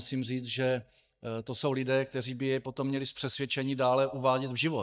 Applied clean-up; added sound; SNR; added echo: neural mask model DeepFilterNet 3.